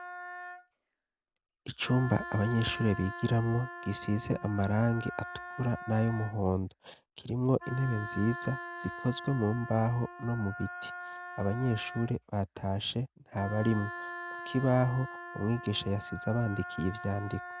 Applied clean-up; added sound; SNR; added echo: none; Wind instrument, woodwind instrument; 11 dB; none.